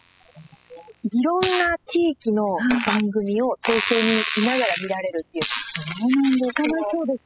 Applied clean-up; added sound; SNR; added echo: classical method spectral subtraction.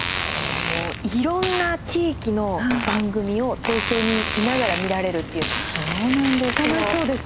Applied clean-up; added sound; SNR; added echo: none; Fart + Bicycle; 4 dB; none.